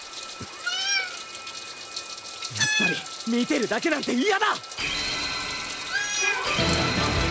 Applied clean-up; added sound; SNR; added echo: none; Meow; 4 dB; none.